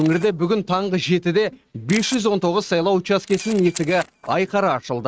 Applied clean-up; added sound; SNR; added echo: neural mask model RNNoise.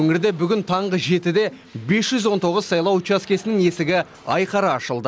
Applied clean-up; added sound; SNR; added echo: none; none; none; none.